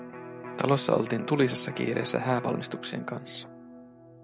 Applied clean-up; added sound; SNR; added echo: none; Electric guitar; 11 dB; none.